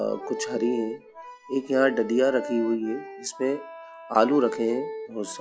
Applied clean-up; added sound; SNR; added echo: classical method log-MMSE.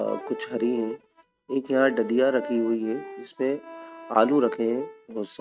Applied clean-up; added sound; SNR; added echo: neural mask model RNNoise.